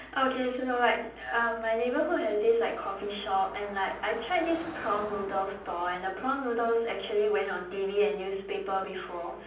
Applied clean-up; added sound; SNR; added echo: none; Car passing by; 19 dB; reverberation time 0.6 s.